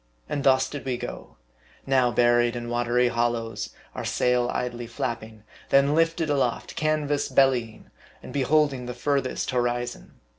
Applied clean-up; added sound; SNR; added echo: none; none; none; none.